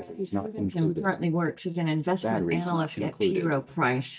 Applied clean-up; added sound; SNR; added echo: neural mask model DeepFilterNet 3.